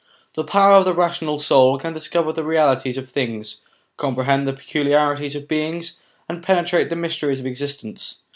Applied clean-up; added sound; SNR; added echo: none; none; none; none.